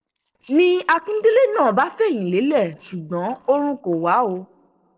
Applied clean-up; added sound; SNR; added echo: neural separator model SepFormer DNS4.